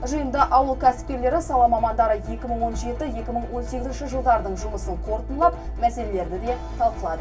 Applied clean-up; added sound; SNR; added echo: none; Cowbell; 18 dB; reverberation time 0.2 s.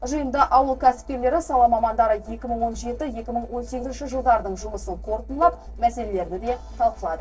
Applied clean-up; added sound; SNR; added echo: neural separator model SepFormer DNS4.